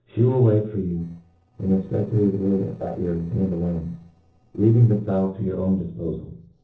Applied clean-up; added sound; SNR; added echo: neural separator model SepFormer DNS4.